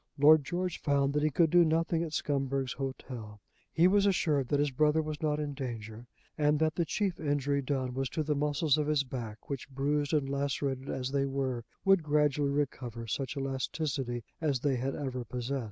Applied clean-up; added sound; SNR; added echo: none; none; none; none.